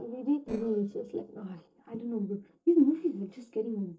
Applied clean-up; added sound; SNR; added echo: neural separator model SepFormer DNS4.